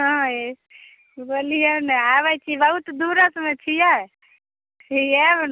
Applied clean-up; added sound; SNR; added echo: none; none; none; none.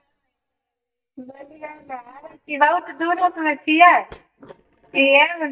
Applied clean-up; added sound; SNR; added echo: neural mask model DeepFilterNet 3.